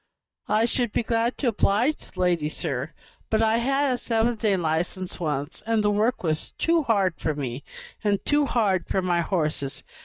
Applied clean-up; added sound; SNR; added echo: neural mask model DeepFilterNet 3.